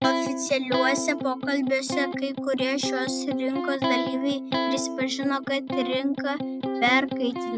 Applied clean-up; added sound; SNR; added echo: none; Electric guitar; 2 dB; none.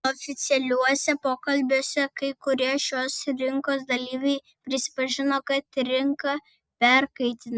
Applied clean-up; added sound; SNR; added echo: none; none; none; none.